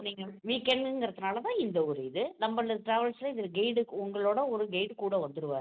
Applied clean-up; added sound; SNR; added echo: none; none; none; none.